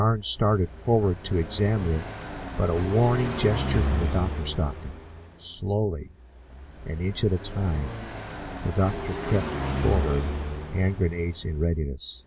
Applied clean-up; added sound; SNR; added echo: none; Car passing by; 6 dB; none.